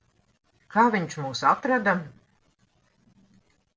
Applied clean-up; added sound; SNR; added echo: none; none; none; none.